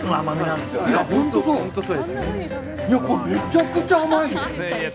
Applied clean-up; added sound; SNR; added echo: none; Animal; 19 dB; none.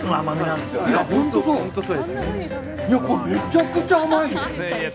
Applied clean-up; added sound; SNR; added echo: none; none; none; none.